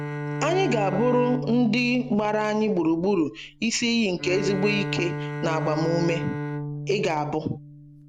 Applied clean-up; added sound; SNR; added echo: none; Bowed string instrument; 7 dB; none.